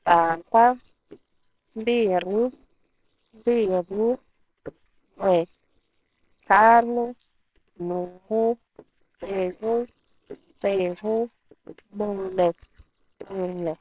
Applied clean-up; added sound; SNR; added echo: neural separator model SepFormer WHAMR!.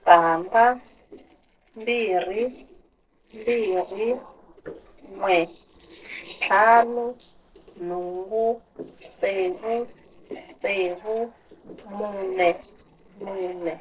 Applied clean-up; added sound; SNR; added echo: neural separator model SepFormer DNS4.